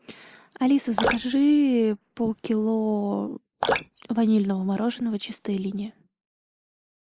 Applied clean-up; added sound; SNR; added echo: neural mask model Resemble Enhance denoiser.